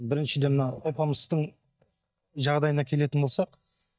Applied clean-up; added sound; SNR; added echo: neural mask model DeepFilterNet 3.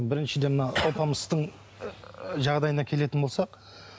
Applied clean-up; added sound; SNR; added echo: none; none; none; none.